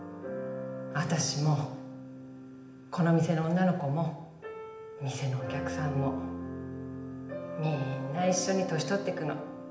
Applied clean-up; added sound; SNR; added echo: none; none; none; reverberation time 0.8 s.